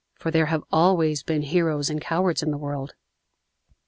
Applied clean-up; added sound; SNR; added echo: none; none; none; none.